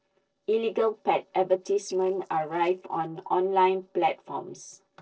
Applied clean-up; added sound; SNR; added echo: neural separator model SepFormer DNS4.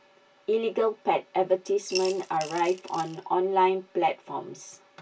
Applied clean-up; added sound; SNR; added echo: none; Coin (dropping) / Glass; 13 dB; reverberation time 0.1 s.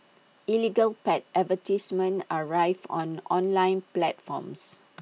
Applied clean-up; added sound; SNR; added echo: none; none; none; none.